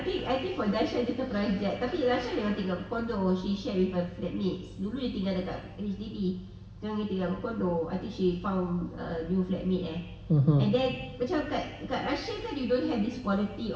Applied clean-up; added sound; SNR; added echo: none; none; none; reverberation time 1.6 s.